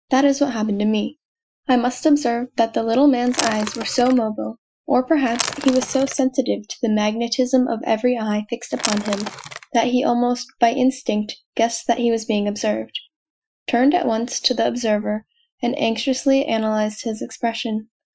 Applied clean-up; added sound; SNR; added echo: classical method Wiener filter.